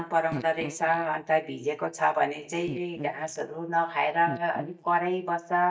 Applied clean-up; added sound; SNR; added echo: neural mask model DeepFilterNet 3.